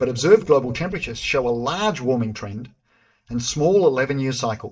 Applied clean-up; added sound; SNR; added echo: neural mask model DeepFilterNet 3.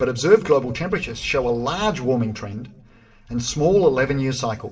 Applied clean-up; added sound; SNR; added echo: none; Wind; 19 dB; reverberation time 0.8 s.